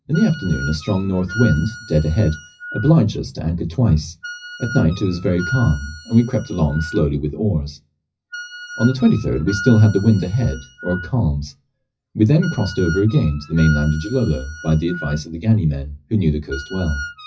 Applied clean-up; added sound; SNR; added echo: classical method WPE with log-MMSE.